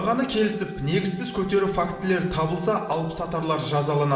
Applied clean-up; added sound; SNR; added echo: none; Wind instrument, woodwind instrument; 18 dB; reverberation time 1.1 s.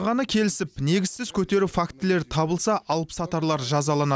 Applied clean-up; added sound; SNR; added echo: none; none; none; none.